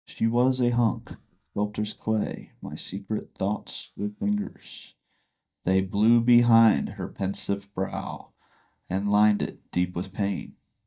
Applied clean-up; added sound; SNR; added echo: neural mask model DeepFilterNet 3.